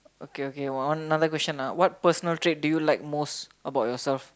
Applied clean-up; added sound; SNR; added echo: none; none; none; none.